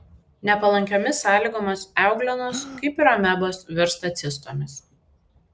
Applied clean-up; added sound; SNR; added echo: none; Gasp; 19 dB; none.